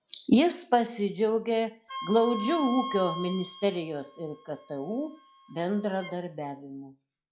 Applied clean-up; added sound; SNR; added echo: classical method log-MMSE.